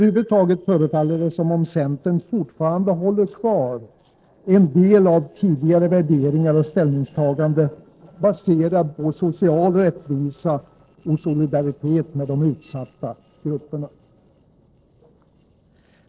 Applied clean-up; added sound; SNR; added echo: neural separator model SepFormer DNS4.